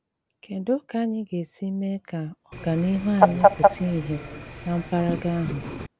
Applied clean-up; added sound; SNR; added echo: none; Fowl; -3 dB; none.